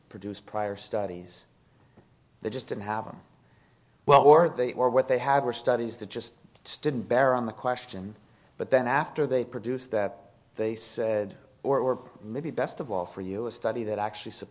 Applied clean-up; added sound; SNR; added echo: none; none; none; none.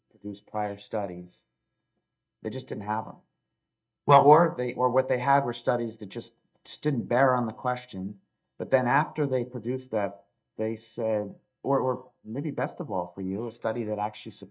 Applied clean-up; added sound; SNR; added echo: neural mask model DeepFilterNet 3.